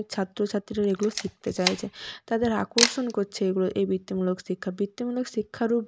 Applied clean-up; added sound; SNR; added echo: none; Camera; 5 dB; none.